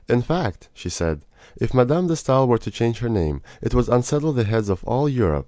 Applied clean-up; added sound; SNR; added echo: none; none; none; none.